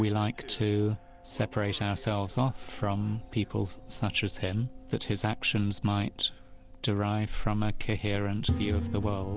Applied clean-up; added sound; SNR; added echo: none; none; none; none.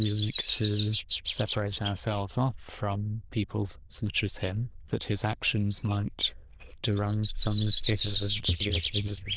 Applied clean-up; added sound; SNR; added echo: neural diffusion model UNIVERSE++.